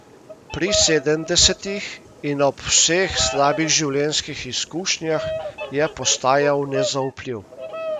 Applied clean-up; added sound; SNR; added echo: none; Bird vocalization, bird call, bird song; 10 dB; none.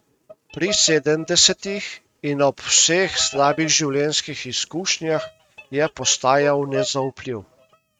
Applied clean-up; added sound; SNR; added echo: neural mask model RNNoise.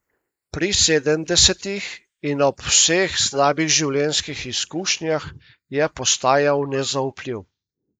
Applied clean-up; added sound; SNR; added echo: neural mask model Resemble Enhance denoiser.